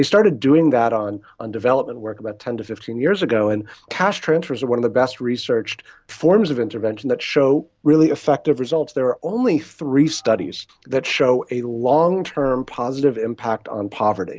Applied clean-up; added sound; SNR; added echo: none; none; none; none.